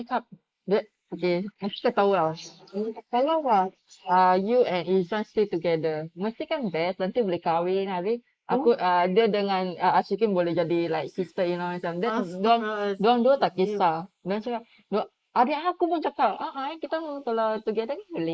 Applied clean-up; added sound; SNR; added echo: neural mask model Resemble Enhance denoiser.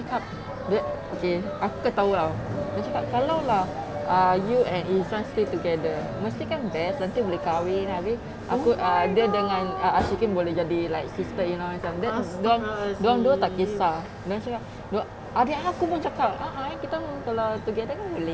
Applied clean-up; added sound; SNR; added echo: none; none; none; none.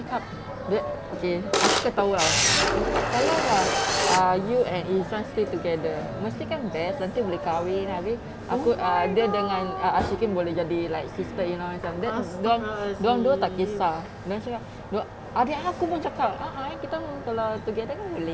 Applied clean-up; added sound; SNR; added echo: none; Camera; -2 dB; none.